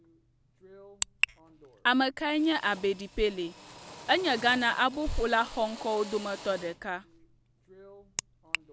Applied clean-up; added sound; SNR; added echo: none; Drill; 18 dB; none.